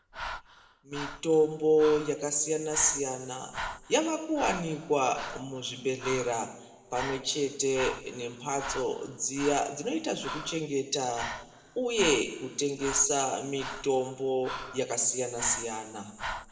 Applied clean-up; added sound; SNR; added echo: none; Breathing; 12 dB; reverberation time 1.2 s.